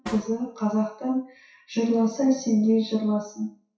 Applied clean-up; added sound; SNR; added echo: classical method WPE with log-MMSE.